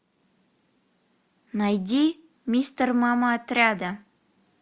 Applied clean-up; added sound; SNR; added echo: none; none; none; none.